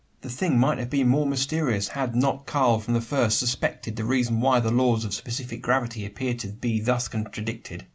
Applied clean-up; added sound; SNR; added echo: none; none; none; none.